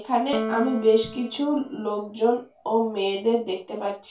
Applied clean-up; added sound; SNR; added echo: none; Piano; 11 dB; reverberation time 0.2 s.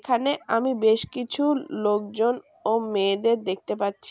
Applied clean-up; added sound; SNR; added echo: none; none; none; none.